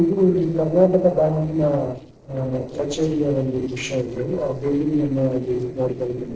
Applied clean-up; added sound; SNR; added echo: neural separator model SepFormer DNS4.